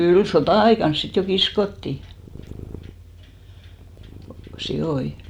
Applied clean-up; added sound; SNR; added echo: none; Purr; 20 dB; none.